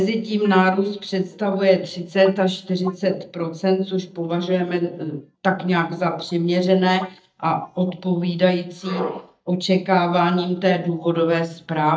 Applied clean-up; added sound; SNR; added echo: neural mask model DeepFilterNet 3.